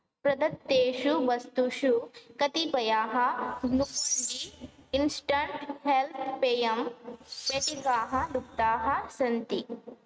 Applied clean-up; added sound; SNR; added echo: neural mask model RNNoise.